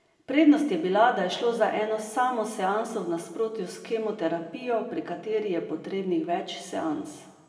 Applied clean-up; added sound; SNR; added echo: none; none; none; reverberation time 1.2 s.